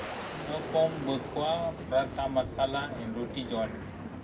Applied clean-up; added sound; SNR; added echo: none; Boom; 7 dB; reverberation time 0.4 s.